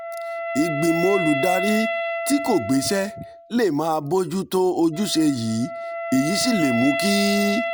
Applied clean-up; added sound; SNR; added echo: none; Wind instrument, woodwind instrument; 5 dB; none.